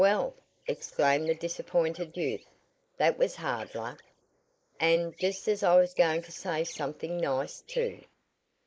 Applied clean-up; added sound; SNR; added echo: neural mask model Resemble Enhance denoiser.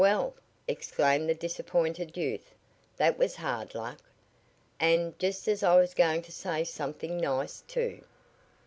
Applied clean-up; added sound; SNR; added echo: none; none; none; none.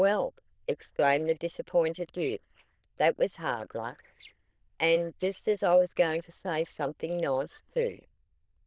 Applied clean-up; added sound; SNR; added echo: neural diffusion model UNIVERSE++.